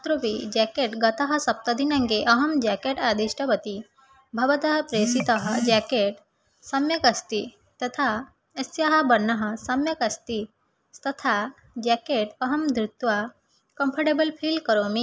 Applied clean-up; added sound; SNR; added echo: none; none; none; none.